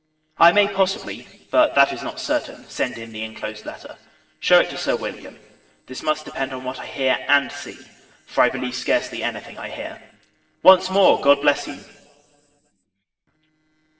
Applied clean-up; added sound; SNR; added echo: neural separator model SepFormer DNS4.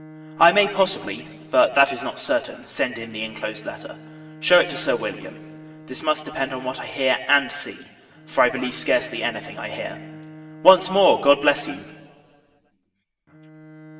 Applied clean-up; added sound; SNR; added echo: none; Bowed string instrument; 20 dB; reverberation time 2.8 s.